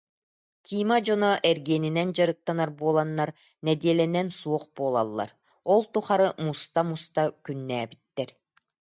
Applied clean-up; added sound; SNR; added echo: none; none; none; none.